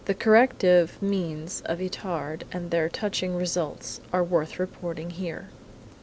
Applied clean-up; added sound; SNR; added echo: none; none; none; none.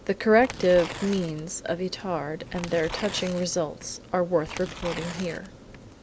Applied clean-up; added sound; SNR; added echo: none; Tearing; 14 dB; none.